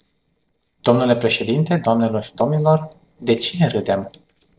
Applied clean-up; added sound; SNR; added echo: neural separator model SepFormer DNS4.